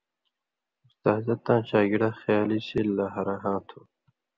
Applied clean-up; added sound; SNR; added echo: none; none; none; none.